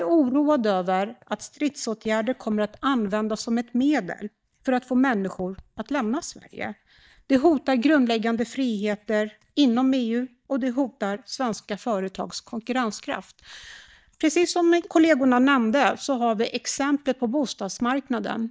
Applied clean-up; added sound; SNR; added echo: neural mask model DeepFilterNet 3.